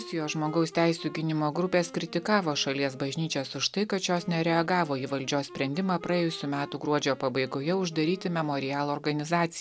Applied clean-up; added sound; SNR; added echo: none; Wind instrument, woodwind instrument; 20 dB; none.